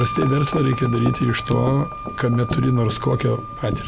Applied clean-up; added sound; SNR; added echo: none; Wind chime + Wind instrument, woodwind instrument; 8 dB; none.